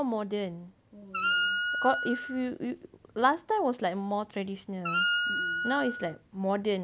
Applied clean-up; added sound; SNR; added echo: none; Wind instrument, woodwind instrument; 0 dB; none.